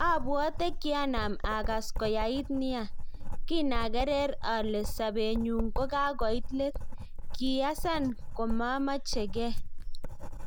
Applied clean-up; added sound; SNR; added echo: none; Writing; 0 dB; none.